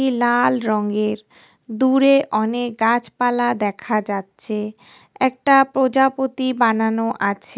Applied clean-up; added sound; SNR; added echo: none; none; none; none.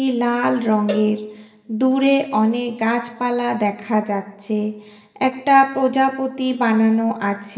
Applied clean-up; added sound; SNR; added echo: none; Cowbell; 15 dB; reverberation time 1.6 s.